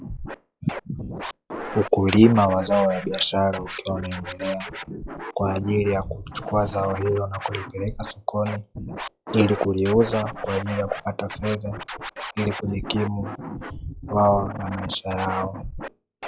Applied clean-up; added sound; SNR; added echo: classical method log-MMSE.